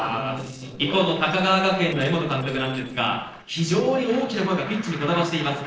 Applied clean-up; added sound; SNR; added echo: neural separator model SepFormer DNS4.